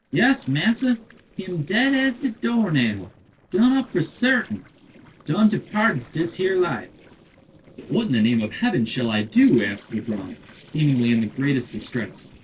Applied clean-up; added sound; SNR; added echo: neural separator model SepFormer DNS4.